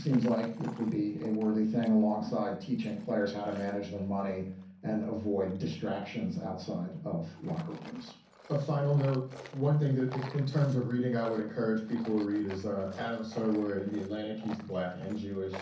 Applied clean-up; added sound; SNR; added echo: none; Tools; 19 dB; reverberation time 0.6 s.